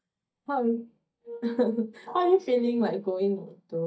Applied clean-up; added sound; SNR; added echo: neural mask model DeepFilterNet 3.